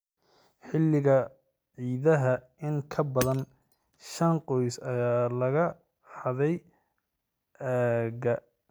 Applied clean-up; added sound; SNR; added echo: none; Hammer; 16 dB; none.